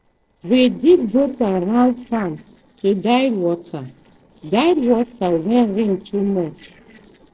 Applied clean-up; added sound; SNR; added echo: neural separator model SepFormer DNS4.